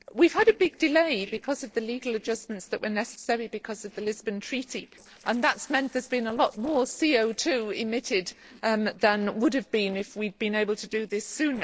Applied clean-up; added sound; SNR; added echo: neural separator model SepFormer DNS4.